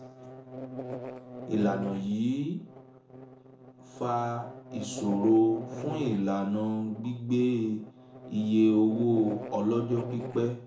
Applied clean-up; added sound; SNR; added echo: none; Buzz; 12 dB; reverberation time 0.5 s.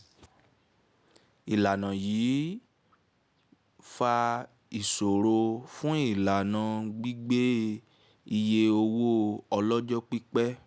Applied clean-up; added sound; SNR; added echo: none; none; none; none.